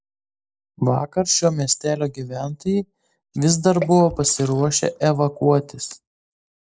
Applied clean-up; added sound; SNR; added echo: neural mask model Resemble Enhance denoiser.